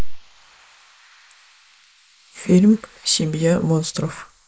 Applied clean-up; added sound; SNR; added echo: neural mask model Resemble Enhance denoiser.